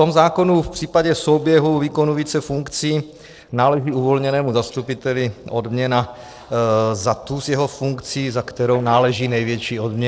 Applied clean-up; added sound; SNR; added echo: neural separator model SepFormer DNS4.